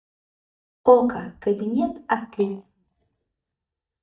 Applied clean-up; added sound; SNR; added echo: neural mask model DeepFilterNet 3.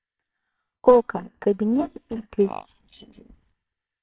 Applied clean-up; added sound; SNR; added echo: neural separator model SepFormer WHAMR!.